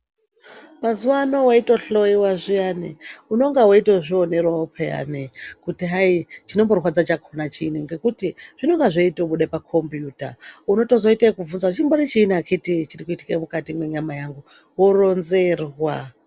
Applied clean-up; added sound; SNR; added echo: none; none; none; none.